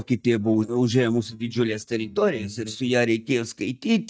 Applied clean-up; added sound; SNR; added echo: neural mask model DeepFilterNet 3.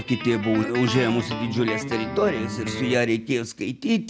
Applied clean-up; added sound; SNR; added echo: none; Guitar; 9 dB; none.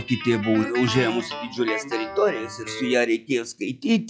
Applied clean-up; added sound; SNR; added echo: classical method log-MMSE.